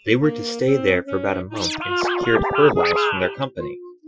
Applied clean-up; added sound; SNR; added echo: classical method Wiener filter.